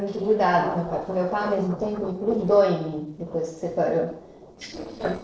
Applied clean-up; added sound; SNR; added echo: neural separator model SepFormer DNS4.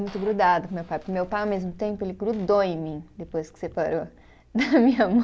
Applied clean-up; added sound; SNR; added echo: none; none; none; none.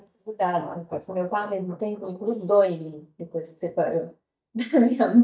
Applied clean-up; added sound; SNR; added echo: neural mask model DeepFilterNet 3.